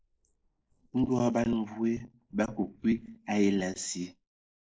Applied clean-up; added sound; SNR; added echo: neural mask model Resemble Enhance denoiser.